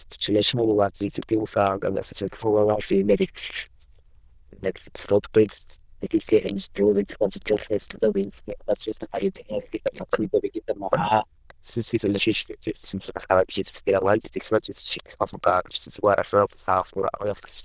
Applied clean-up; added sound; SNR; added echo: neural diffusion model UNIVERSE++.